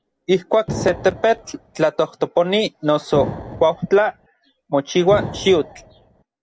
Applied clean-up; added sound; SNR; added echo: none; Explosion; 12 dB; none.